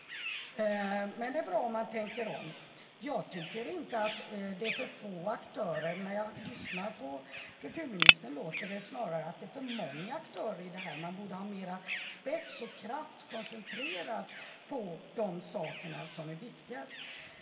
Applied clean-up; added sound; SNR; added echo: none; Bird vocalization, bird call, bird song; -1 dB; reverberation time 2.6 s.